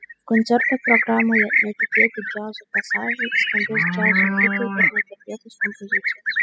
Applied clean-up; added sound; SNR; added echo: classical method spectral subtraction.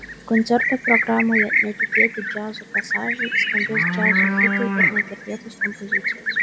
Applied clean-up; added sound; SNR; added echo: none; Livestock, farm animals, working animals; -4 dB; none.